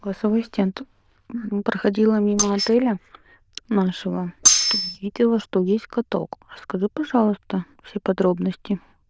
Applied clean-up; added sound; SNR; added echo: neural diffusion model UNIVERSE++.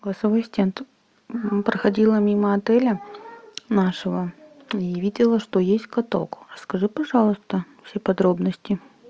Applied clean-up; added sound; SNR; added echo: none; none; none; none.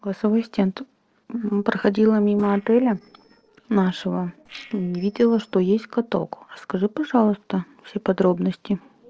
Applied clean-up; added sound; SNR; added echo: neural separator model SepFormer DNS4.